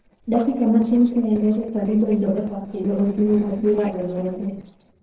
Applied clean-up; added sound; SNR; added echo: neural separator model SepFormer DNS4.